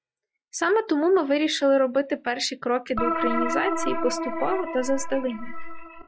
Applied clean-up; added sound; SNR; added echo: classical method log-MMSE.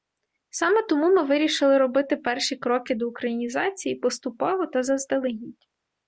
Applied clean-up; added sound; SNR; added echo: none; none; none; none.